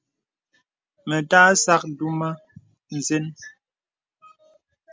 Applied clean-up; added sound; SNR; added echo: none; none; none; none.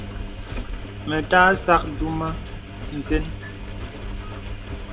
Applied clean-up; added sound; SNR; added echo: none; Engine; 6 dB; reverberation time 0.3 s.